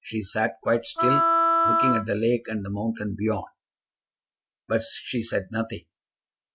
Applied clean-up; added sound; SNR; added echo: none; Wind instrument, woodwind instrument; -5 dB; none.